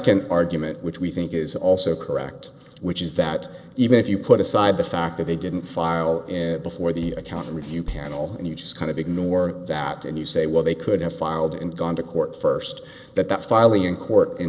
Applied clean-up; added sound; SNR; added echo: neural separator model SepFormer DNS4.